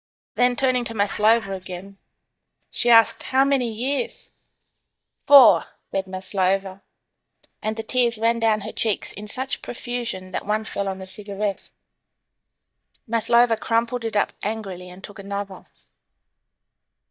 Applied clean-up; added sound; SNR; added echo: neural mask model DeepFilterNet 3.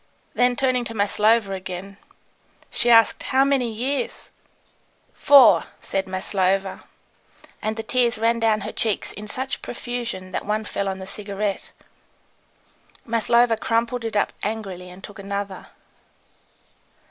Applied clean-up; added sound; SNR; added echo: none; none; none; none.